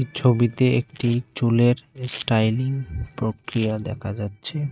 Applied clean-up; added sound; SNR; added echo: neural mask model RNNoise.